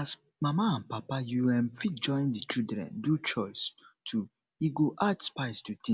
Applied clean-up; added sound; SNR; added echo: none; none; none; none.